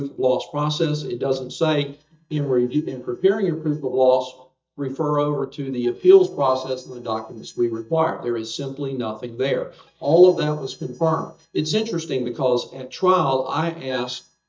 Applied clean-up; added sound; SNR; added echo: neural mask model DeepFilterNet 3.